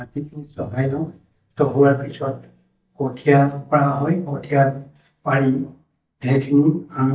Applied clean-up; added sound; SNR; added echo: neural mask model DeepFilterNet 3.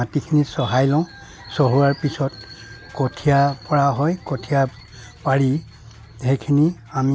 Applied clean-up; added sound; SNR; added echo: none; none; none; none.